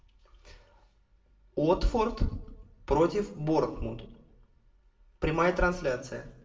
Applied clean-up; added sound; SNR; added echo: none; none; none; reverberation time 0.5 s.